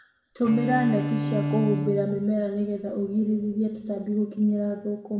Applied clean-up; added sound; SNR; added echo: none; Bowed string instrument; 5 dB; reverberation time 1.7 s.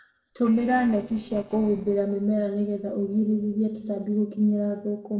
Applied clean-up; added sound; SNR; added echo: neural separator model SepFormer DNS4.